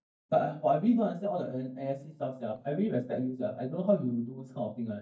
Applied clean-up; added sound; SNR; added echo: neural mask model DeepFilterNet 3.